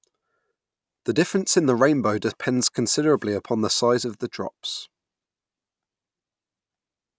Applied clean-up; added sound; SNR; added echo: none; none; none; none.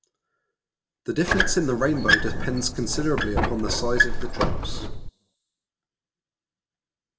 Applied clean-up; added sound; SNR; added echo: none; Squeak; -5 dB; reverberation time 0.7 s.